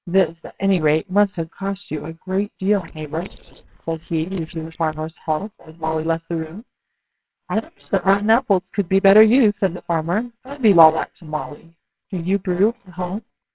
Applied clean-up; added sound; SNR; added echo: neural separator model SepFormer WHAMR!.